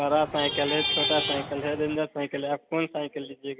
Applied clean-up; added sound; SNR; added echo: none; Traffic noise, roadway noise / Vehicle horn, car horn, honking; 1 dB; none.